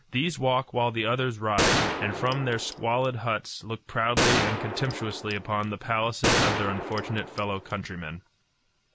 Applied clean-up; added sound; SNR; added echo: none; Gunshot, gunfire; 0 dB; none.